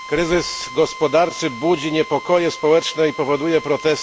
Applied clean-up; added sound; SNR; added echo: none; Drill; 15 dB; none.